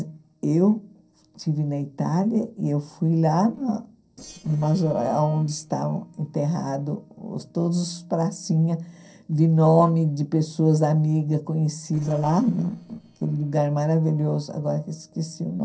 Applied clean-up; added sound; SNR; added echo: neural separator model SepFormer DNS4.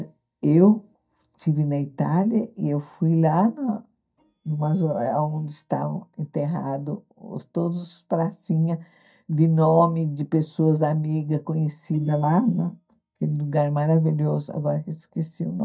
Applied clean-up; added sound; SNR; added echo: neural mask model DeepFilterNet 3.